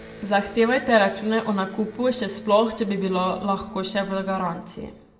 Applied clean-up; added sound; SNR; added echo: none; Electric guitar; 16 dB; reverberation time 0.7 s.